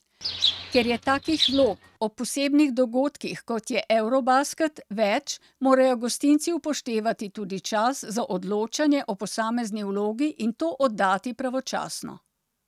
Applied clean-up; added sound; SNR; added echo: neural mask model RNNoise.